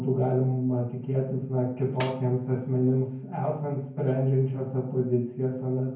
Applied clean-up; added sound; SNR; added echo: none; Tambourine; 18 dB; reverberation time 0.9 s.